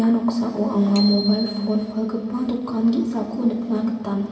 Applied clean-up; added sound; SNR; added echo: none; Bicycle bell; 15 dB; reverberation time 2.5 s.